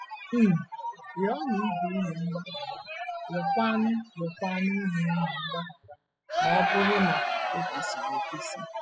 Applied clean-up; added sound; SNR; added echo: classical method spectral subtraction.